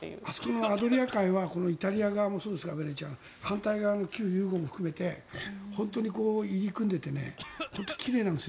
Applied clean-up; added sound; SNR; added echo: none; Cough; 11 dB; none.